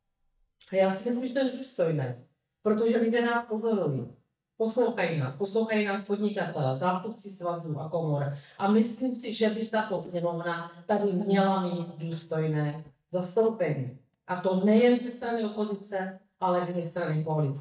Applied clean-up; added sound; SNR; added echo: neural mask model DeepFilterNet 3.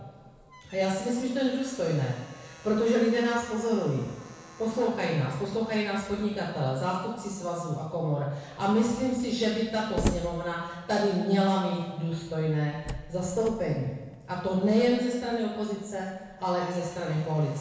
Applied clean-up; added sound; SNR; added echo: none; Slam; 15 dB; reverberation time 1.0 s.